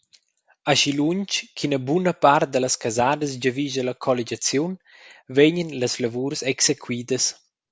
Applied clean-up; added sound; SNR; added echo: none; none; none; none.